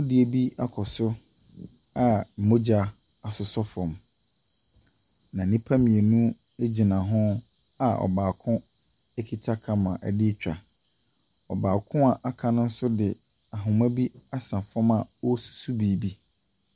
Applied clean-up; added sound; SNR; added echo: none; none; none; none.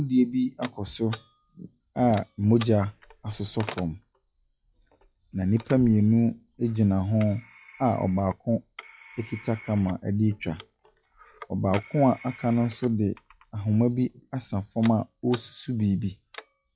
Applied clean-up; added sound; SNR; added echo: classical method log-MMSE.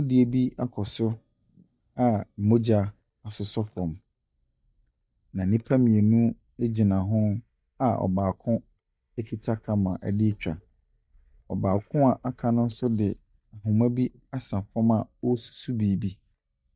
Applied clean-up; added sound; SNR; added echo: neural mask model DeepFilterNet 3.